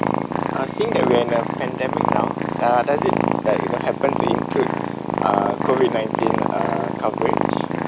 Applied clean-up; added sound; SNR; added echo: none; Purr; -1 dB; none.